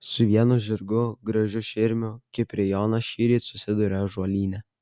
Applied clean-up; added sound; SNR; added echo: none; none; none; none.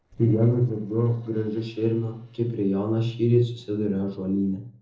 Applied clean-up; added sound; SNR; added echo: neural separator model SepFormer DNS4.